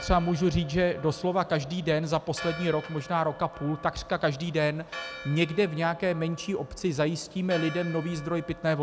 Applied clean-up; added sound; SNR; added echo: none; Church bell; 16 dB; none.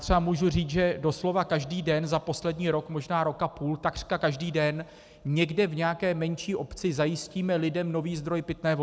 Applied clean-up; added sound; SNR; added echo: none; none; none; none.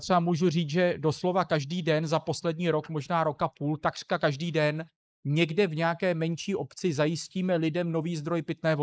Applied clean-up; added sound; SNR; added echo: neural mask model Resemble Enhance denoiser.